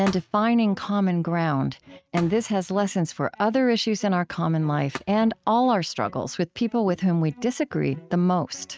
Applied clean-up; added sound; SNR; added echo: neural mask model RNNoise.